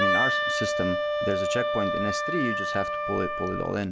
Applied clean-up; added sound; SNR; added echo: none; Wind instrument, woodwind instrument; -3 dB; none.